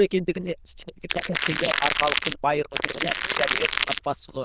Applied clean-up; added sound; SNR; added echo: neural diffusion model UNIVERSE++.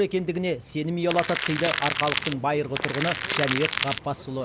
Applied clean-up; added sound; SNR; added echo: none; Crackle; 2 dB; none.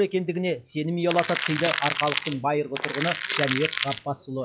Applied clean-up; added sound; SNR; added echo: classical method log-MMSE.